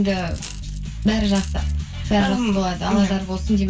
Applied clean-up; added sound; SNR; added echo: none; Coin (dropping); 20 dB; reverberation time 0.2 s.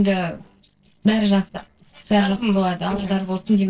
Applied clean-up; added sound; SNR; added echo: neural separator model SepFormer DNS4.